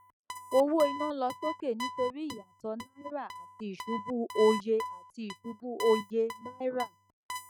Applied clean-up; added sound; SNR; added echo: neural mask model RNNoise.